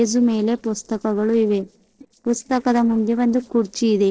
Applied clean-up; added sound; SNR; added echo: neural separator model SepFormer DNS4.